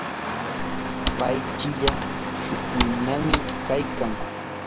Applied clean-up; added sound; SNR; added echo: none; Computer keyboard + Engine starting; -2 dB; none.